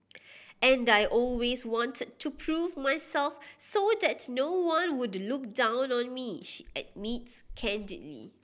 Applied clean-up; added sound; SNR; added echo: none; Chewing, mastication; 19 dB; none.